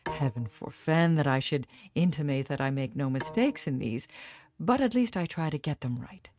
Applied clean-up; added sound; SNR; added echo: neural mask model RNNoise.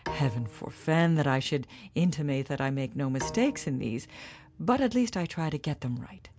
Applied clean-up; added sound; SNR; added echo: none; Bowed string instrument; 16 dB; none.